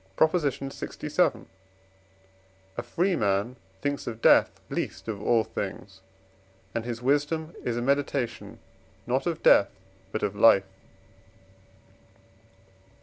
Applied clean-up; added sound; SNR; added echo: none; none; none; none.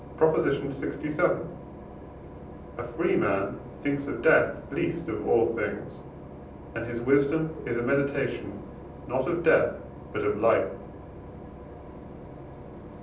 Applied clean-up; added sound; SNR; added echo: none; Engine / Boat, Water vehicle; 14 dB; reverberation time 0.6 s.